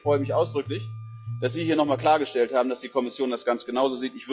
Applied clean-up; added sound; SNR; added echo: classical method log-MMSE.